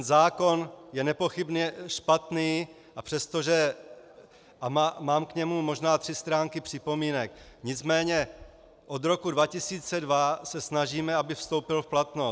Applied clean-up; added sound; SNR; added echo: none; none; none; none.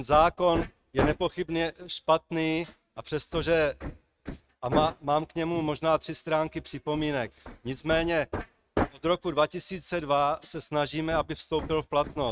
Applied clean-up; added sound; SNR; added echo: neural mask model RNNoise.